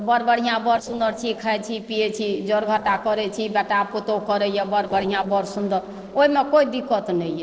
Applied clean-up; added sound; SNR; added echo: neural separator model SepFormer DNS4.